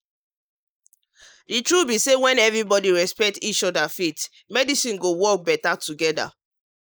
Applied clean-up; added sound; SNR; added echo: neural mask model Resemble Enhance denoiser.